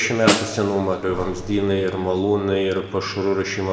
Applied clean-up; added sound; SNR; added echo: none; Snare drum; 6 dB; reverberation time 1.4 s.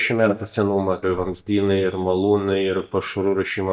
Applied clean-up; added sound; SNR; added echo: neural mask model DeepFilterNet 3.